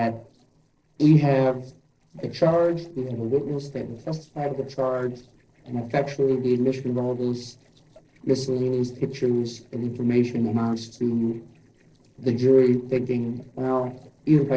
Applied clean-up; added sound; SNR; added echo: neural separator model SepFormer DNS4.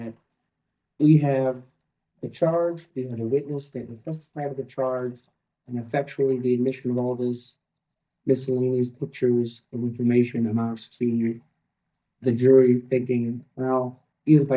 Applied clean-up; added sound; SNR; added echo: neural mask model DeepFilterNet 3.